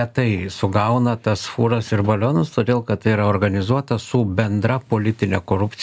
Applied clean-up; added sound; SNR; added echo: none; none; none; none.